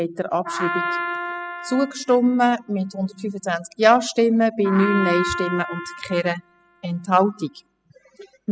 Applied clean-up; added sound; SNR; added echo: classical method spectral subtraction.